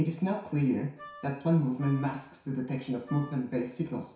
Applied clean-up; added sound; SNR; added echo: none; Wind instrument, woodwind instrument; 19 dB; reverberation time 0.6 s.